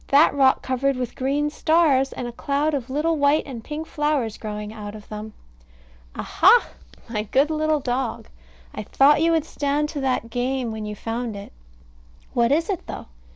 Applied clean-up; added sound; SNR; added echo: none; none; none; none.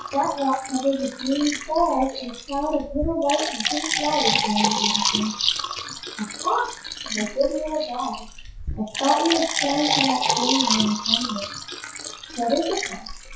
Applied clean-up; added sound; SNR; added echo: classical method WPE with log-MMSE.